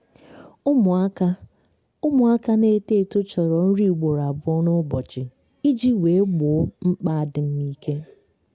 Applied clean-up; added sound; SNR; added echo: none; none; none; none.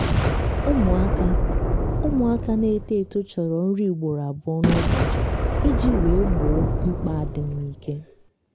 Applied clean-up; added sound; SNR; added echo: none; Boom; -2 dB; none.